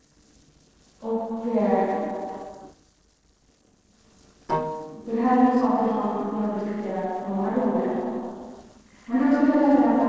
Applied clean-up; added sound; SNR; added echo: neural separator model SepFormer DNS4.